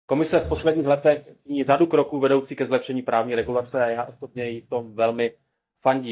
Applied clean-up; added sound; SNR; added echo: neural mask model DeepFilterNet 3.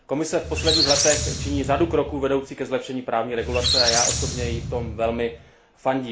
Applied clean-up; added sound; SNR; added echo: none; Squeak; 1 dB; reverberation time 0.4 s.